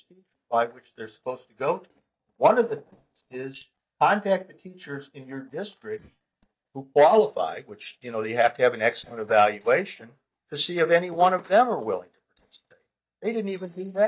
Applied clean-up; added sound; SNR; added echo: neural mask model DeepFilterNet 3.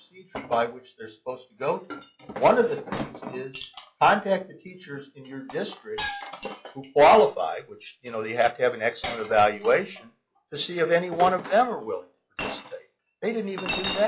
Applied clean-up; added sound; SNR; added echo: classical method log-MMSE.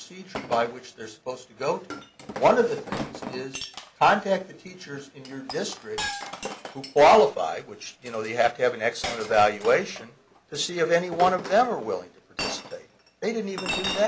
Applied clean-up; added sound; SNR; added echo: none; Chink, clink; 12 dB; none.